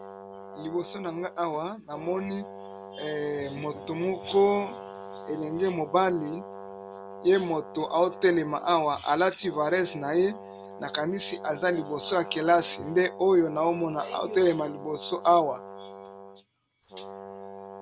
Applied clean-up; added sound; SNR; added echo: none; Brass instrument; 14 dB; none.